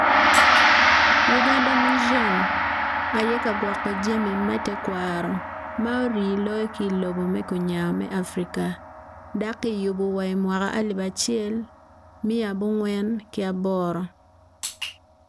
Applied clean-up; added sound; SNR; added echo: none; Gong; -1 dB; none.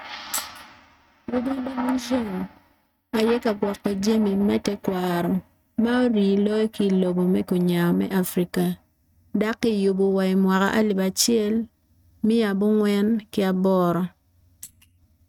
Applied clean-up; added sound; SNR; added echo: neural mask model RNNoise.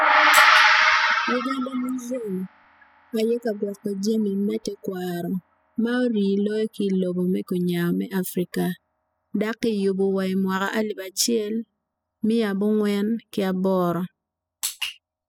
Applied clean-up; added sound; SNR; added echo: classical method spectral subtraction.